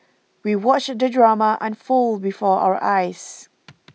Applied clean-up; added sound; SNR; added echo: none; none; none; none.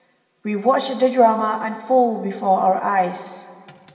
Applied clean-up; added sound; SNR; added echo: none; none; none; reverberation time 2.9 s.